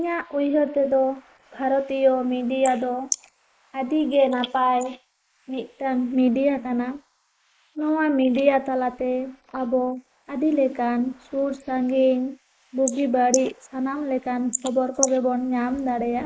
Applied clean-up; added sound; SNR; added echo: neural mask model Resemble Enhance denoiser.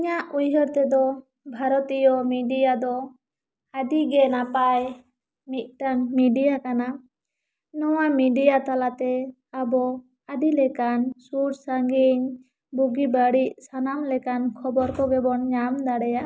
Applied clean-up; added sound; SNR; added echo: none; none; none; none.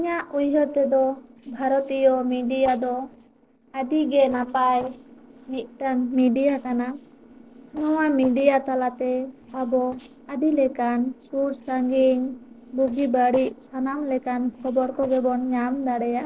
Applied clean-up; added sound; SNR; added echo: neural separator model SepFormer DNS4.